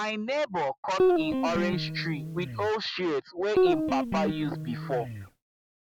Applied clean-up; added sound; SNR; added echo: none; Guitar; -3 dB; none.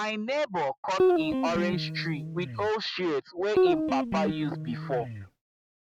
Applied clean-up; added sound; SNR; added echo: neural mask model RNNoise.